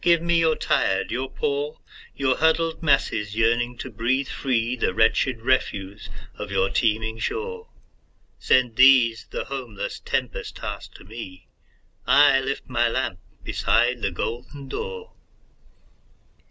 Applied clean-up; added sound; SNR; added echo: none; none; none; none.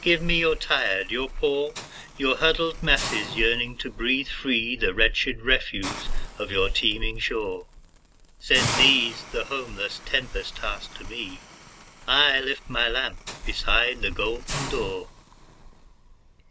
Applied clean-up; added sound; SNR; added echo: none; Hiss; 13 dB; none.